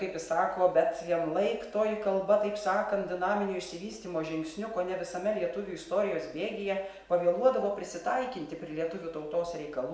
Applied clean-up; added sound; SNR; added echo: none; none; none; none.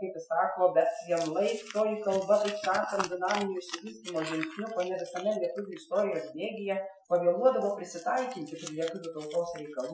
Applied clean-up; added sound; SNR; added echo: classical method Wiener filter.